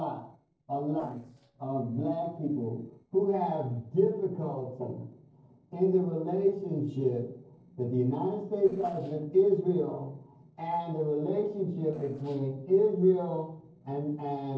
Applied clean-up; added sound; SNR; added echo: neural separator model SepFormer DNS4.